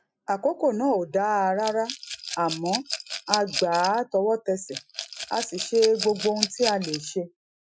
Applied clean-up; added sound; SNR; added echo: classical method Wiener filter.